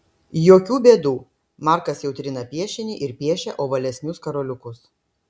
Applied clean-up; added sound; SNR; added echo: none; none; none; none.